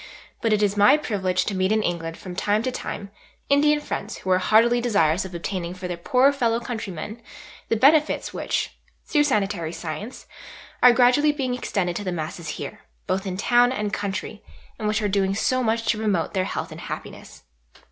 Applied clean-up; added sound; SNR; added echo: none; none; none; none.